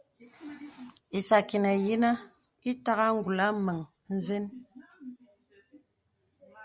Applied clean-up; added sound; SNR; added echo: none; none; none; none.